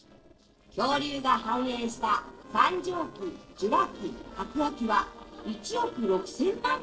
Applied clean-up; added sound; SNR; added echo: neural separator model SepFormer DNS4.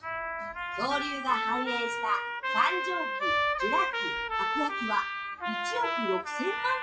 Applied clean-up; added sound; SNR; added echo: classical method WPE with log-MMSE.